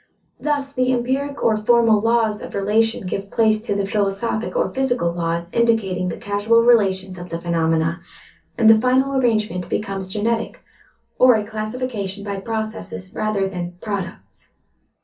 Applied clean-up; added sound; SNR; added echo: none; none; none; reverberation time 0.3 s.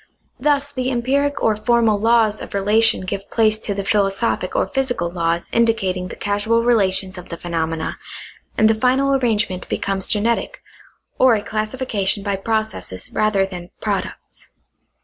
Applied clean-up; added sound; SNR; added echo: none; none; none; none.